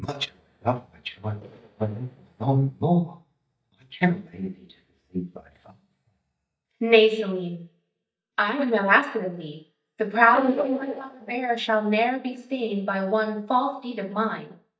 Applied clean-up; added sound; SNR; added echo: neural mask model DeepFilterNet 3.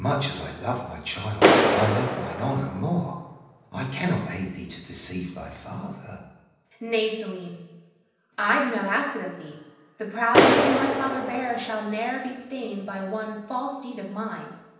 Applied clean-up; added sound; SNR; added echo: none; Clapping; -3 dB; reverberation time 0.9 s.